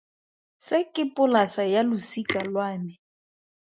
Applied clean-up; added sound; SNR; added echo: neural mask model Resemble Enhance denoiser.